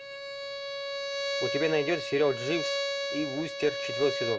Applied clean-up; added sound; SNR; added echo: none; Bowed string instrument; 2 dB; none.